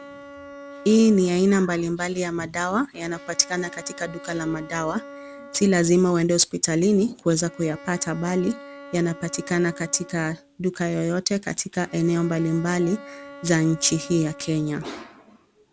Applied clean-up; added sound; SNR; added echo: none; Bowed string instrument; 19 dB; none.